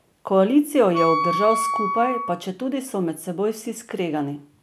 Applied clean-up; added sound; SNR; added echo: none; Wind instrument, woodwind instrument; 3 dB; none.